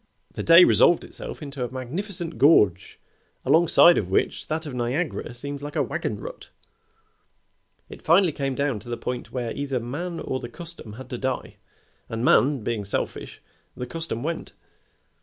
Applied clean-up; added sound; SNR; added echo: none; none; none; none.